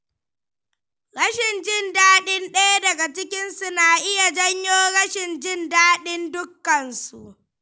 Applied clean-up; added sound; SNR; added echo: none; none; none; none.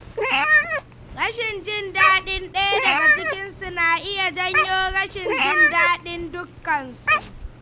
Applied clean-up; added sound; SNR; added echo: none; Meow; -1 dB; none.